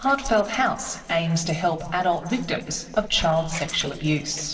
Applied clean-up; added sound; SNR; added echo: neural separator model SepFormer DNS4.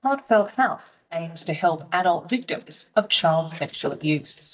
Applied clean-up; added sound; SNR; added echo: neural mask model DeepFilterNet 3.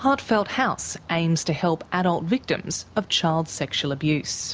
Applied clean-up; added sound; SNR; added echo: none; none; none; none.